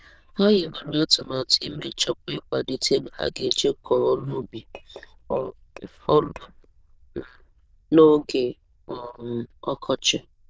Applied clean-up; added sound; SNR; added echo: neural diffusion model UNIVERSE++.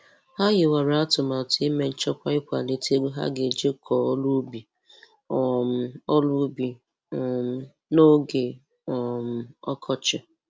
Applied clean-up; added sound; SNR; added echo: none; none; none; none.